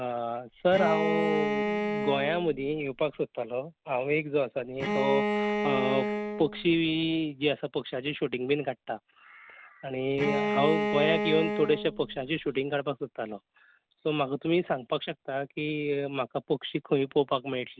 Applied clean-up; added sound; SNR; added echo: none; Bowed string instrument; 1 dB; none.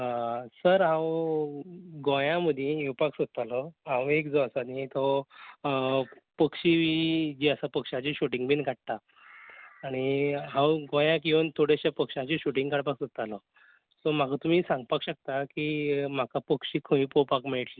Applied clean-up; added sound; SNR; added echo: none; none; none; none.